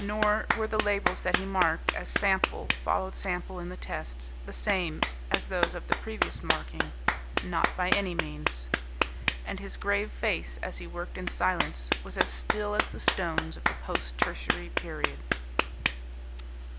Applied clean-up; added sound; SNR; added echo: none; Clapping; 1 dB; none.